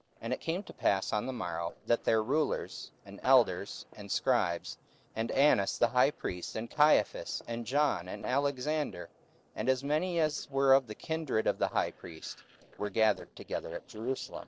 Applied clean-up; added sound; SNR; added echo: neural separator model SepFormer DNS4.